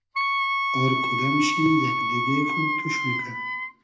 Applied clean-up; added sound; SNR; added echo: none; Wind instrument, woodwind instrument; -2 dB; reverberation time 0.7 s.